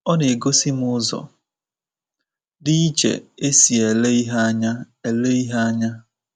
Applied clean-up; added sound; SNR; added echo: none; none; none; none.